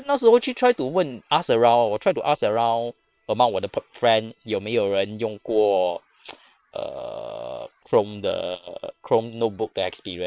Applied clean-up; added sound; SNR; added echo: neural separator model SepFormer WHAM!.